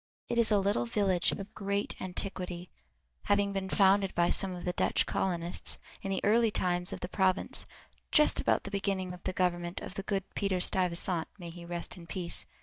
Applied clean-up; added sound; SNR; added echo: neural mask model DeepFilterNet 3.